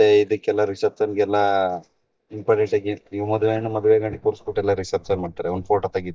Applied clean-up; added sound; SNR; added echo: neural mask model DeepFilterNet 3.